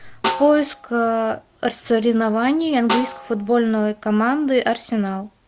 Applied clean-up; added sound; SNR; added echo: none; Snare drum; 11 dB; none.